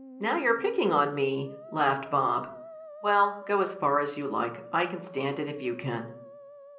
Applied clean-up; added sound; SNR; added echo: none; Musical instrument; 17 dB; reverberation time 0.5 s.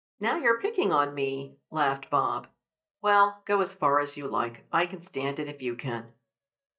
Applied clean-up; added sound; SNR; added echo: neural mask model DeepFilterNet 3.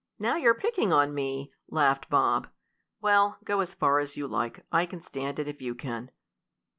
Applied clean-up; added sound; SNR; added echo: none; none; none; none.